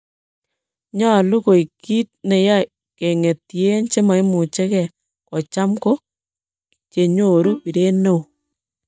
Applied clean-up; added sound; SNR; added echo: neural mask model DeepFilterNet 3.